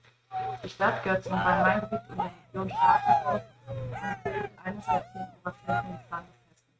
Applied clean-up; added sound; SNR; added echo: neural mask model RNNoise.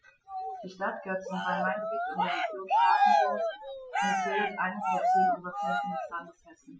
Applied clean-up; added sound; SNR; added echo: classical method Wiener filter.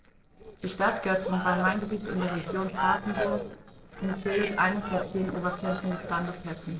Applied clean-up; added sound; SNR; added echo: neural separator model SepFormer DNS4.